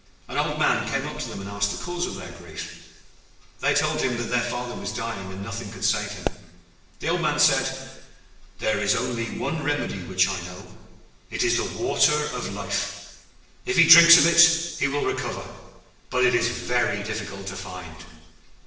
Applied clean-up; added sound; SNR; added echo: none; Explosion; 8 dB; reverberation time 1.1 s.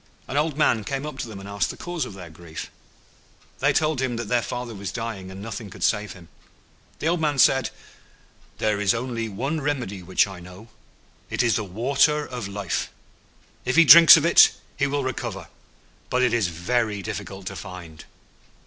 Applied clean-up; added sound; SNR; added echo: none; none; none; none.